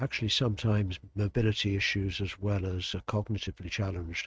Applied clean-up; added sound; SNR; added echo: neural mask model RNNoise.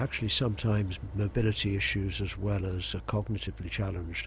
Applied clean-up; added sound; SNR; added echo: none; Idling; 13 dB; none.